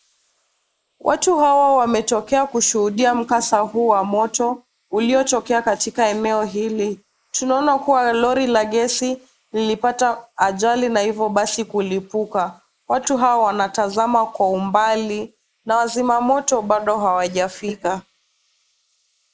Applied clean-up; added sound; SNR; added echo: neural mask model Resemble Enhance denoiser.